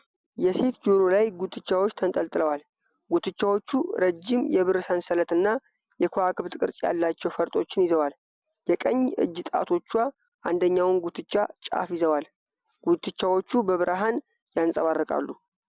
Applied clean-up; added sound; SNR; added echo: none; none; none; none.